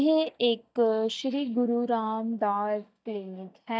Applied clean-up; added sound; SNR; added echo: neural mask model DeepFilterNet 3.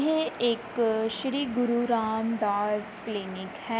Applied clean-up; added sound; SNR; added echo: none; none; none; none.